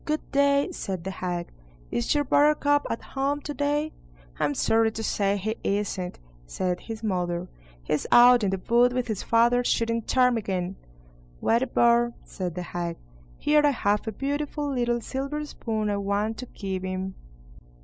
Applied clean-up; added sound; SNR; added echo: none; none; none; none.